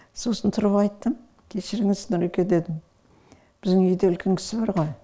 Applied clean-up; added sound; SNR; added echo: none; none; none; none.